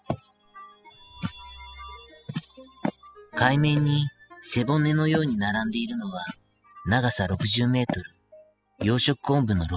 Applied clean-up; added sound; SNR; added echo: classical method spectral subtraction.